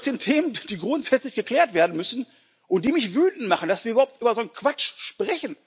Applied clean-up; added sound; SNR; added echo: none; none; none; none.